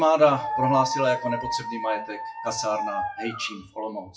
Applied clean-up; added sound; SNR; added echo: classical method WPE with log-MMSE.